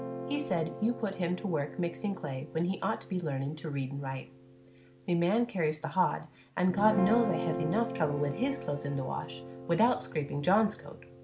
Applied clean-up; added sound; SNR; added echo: none; Guitar; 9 dB; none.